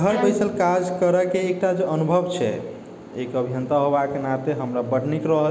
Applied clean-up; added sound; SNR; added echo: none; Bowed string instrument; 11 dB; none.